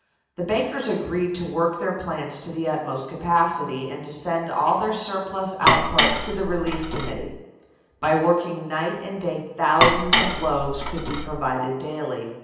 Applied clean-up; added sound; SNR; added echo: none; Dishes, pots, and pans; -2 dB; reverberation time 0.9 s.